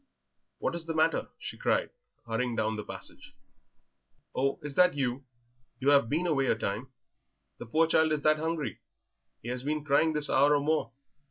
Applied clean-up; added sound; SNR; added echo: none; none; none; none.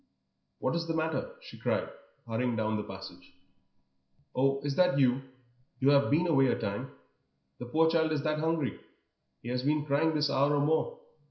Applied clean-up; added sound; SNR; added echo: none; none; none; reverberation time 0.5 s.